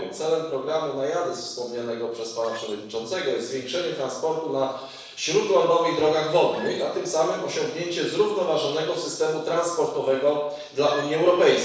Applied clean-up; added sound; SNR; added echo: neural separator model SepFormer DNS4.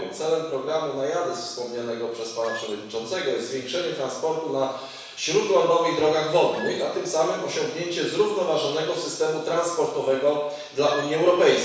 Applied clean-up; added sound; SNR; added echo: none; Squeak; 15 dB; reverberation time 1.1 s.